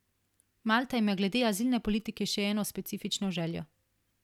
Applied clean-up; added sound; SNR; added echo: none; none; none; none.